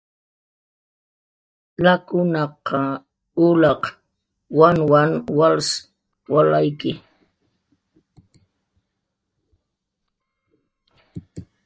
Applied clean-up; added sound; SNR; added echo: neural mask model DeepFilterNet 3.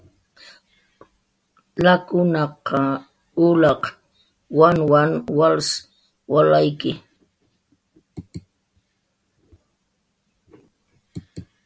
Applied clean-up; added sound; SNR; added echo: none; none; none; none.